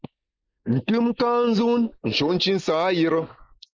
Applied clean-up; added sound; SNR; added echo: neural mask model Resemble Enhance denoiser.